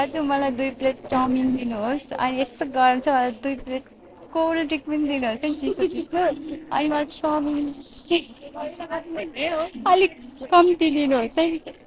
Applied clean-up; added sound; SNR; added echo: neural separator model SepFormer DNS4.